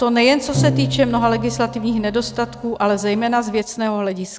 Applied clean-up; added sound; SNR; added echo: none; Bowed string instrument; 8 dB; none.